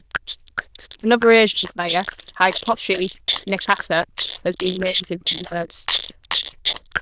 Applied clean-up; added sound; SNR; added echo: neural diffusion model UNIVERSE++.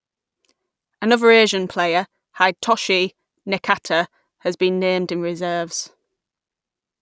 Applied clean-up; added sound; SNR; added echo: none; none; none; none.